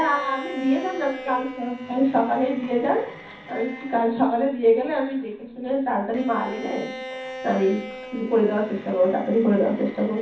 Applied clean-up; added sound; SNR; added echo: none; Bowed string instrument; 15 dB; reverberation time 0.6 s.